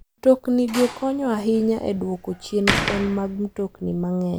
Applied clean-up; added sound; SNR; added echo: none; Slam; 9 dB; none.